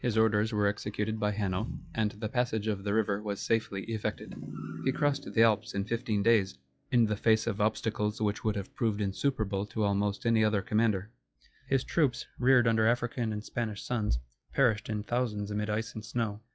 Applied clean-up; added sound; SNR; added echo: classical method log-MMSE.